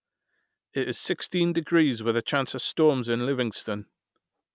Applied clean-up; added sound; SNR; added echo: none; none; none; none.